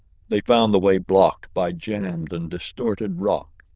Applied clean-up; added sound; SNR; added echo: neural diffusion model UNIVERSE++.